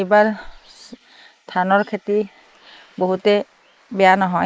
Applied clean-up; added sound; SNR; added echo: neural mask model Resemble Enhance denoiser.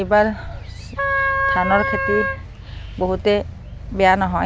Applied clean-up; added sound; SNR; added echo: none; Wind instrument, woodwind instrument; 1 dB; none.